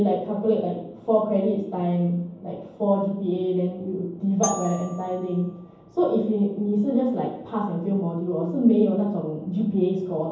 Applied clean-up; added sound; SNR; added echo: none; Glockenspiel; 15 dB; reverberation time 0.9 s.